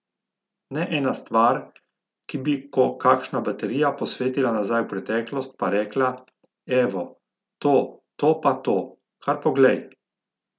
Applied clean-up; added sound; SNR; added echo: none; none; none; none.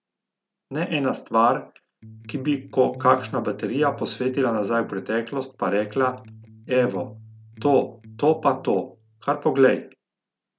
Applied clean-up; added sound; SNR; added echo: none; Electric guitar; 18 dB; none.